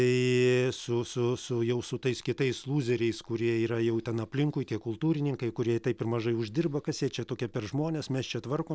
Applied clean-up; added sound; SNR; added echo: none; none; none; none.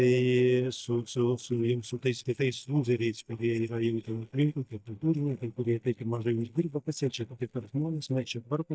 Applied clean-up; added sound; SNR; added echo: neural mask model DeepFilterNet 3.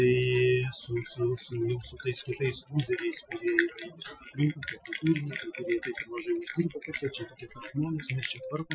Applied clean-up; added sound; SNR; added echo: classical method Wiener filter.